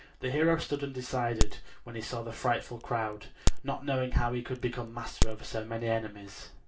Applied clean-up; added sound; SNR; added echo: none; Crack; -2 dB; reverberation time 0.2 s.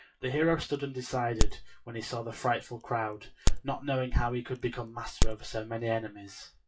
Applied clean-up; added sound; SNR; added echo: classical method WPE with log-MMSE.